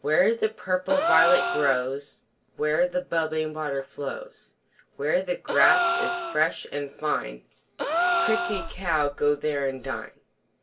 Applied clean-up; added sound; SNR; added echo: none; Gasp; 2 dB; reverberation time 0.2 s.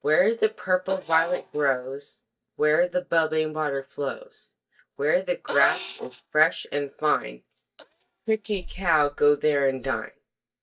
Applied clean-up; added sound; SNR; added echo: neural mask model DeepFilterNet 3.